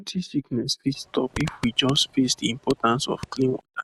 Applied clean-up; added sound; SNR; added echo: none; Fart; 14 dB; none.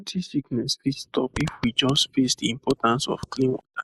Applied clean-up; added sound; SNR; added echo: neural mask model Resemble Enhance denoiser.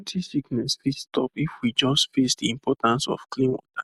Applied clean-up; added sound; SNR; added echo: none; none; none; none.